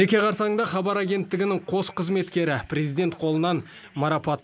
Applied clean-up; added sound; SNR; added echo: none; none; none; none.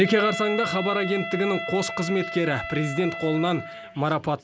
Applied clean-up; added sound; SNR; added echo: none; Wind instrument, woodwind instrument; 9 dB; none.